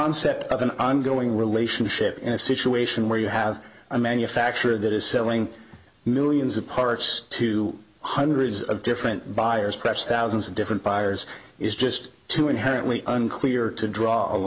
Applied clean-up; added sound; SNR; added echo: none; none; none; none.